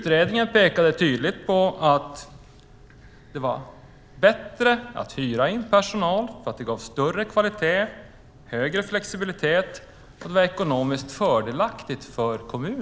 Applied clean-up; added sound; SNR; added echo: none; none; none; none.